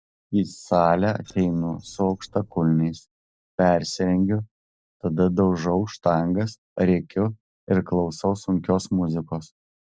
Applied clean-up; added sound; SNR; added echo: neural separator model SepFormer DNS4.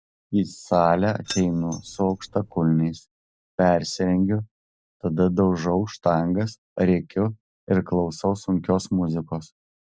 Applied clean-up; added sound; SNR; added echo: none; Keys jangling; 15 dB; none.